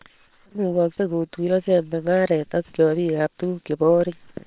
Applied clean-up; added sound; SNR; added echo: neural separator model SepFormer WHAM!.